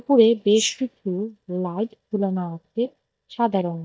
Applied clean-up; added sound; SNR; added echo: neural mask model DeepFilterNet 3.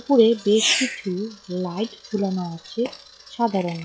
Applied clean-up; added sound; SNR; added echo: classical method log-MMSE.